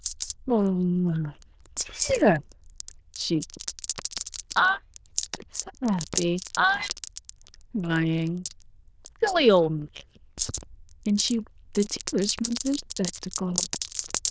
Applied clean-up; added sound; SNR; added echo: neural diffusion model UNIVERSE++.